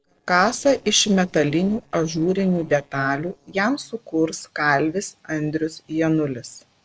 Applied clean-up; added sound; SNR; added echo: neural separator model SepFormer DNS4.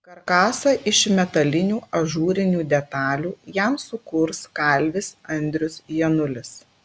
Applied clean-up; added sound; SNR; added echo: none; none; none; none.